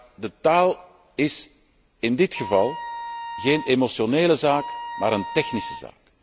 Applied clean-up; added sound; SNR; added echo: none; Wind instrument, woodwind instrument; 10 dB; none.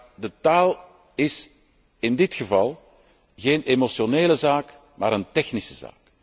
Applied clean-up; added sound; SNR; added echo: none; none; none; none.